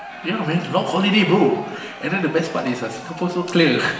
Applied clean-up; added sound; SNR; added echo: none; Crowd; 17 dB; reverberation time 1.0 s.